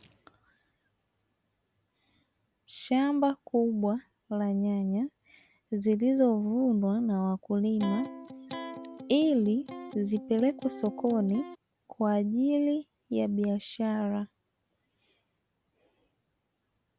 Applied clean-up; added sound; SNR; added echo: none; Electric guitar; 11 dB; none.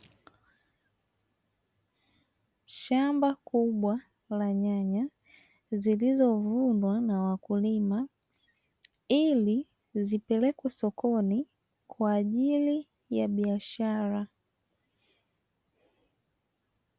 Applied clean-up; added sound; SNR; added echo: none; none; none; none.